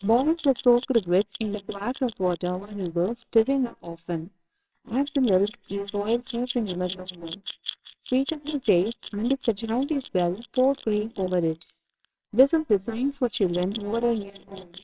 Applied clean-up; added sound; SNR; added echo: neural separator model SepFormer WHAMR!.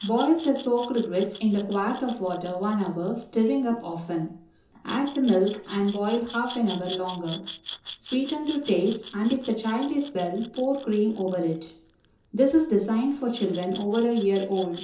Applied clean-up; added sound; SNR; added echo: none; Glass; 19 dB; reverberation time 0.6 s.